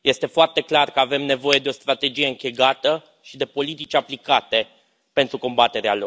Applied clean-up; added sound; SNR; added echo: neural mask model Resemble Enhance denoiser.